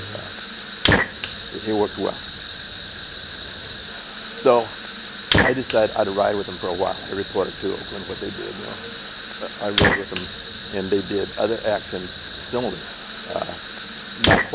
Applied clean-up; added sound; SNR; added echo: none; Fire; 1 dB; none.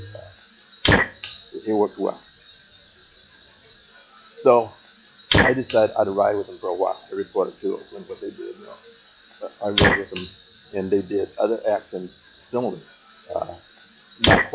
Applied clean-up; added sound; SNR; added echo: classical method log-MMSE.